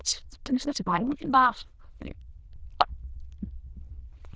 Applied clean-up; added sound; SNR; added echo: neural diffusion model UNIVERSE++.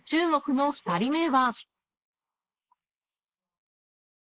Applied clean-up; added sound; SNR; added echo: neural mask model Resemble Enhance denoiser.